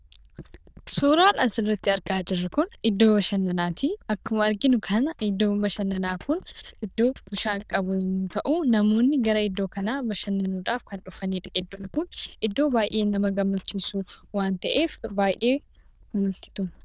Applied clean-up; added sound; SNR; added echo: neural diffusion model UNIVERSE++.